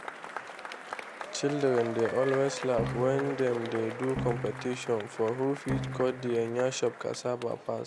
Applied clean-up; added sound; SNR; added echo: none; Drum + Applause / Crowd / Cheering; 8 dB; none.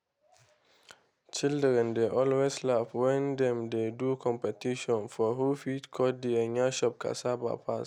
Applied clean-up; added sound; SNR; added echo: none; none; none; none.